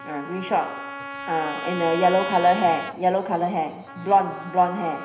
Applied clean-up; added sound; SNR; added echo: none; Trumpet; 12 dB; reverberation time 0.9 s.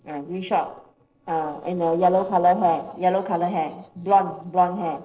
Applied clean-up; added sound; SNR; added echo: neural separator model SepFormer DNS4.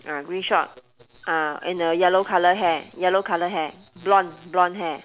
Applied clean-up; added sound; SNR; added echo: none; none; none; none.